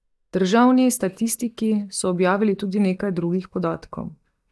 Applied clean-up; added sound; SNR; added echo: neural mask model DeepFilterNet 3.